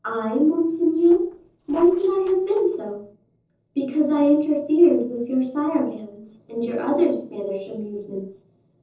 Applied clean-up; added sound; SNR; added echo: neural separator model SepFormer DNS4.